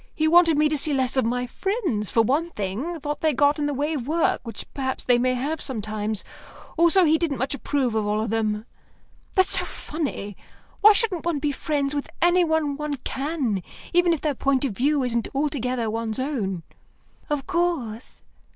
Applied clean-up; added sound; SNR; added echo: none; none; none; none.